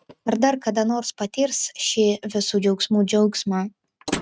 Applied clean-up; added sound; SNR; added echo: neural mask model RNNoise.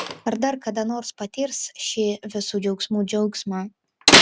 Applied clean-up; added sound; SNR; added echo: none; Slam; -2 dB; none.